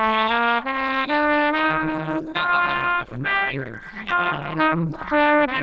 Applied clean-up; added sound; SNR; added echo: neural diffusion model UNIVERSE++.